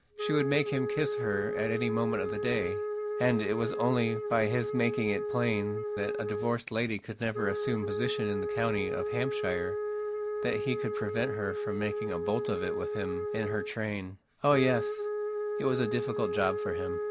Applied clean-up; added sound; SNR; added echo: none; Wind instrument, woodwind instrument; 2 dB; none.